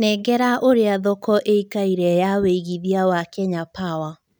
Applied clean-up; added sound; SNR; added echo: none; none; none; none.